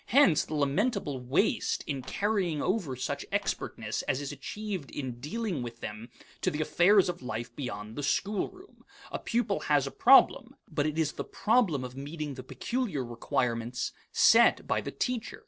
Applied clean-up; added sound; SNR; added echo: neural separator model SepFormer DNS4.